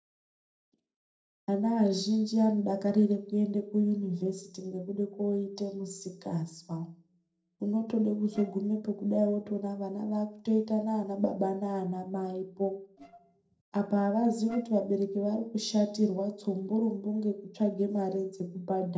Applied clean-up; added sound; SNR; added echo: neural separator model SepFormer DNS4.